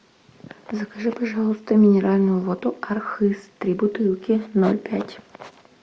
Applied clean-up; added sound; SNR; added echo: none; none; none; none.